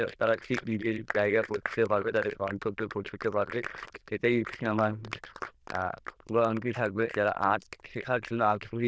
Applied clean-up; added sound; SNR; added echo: neural diffusion model UNIVERSE++.